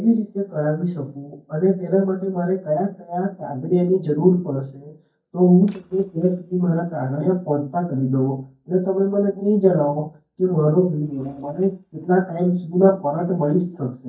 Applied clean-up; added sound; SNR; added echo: neural mask model DeepFilterNet 3.